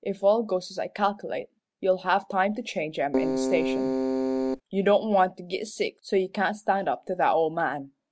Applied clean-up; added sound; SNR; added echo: none; Keyboard (musical); -1 dB; none.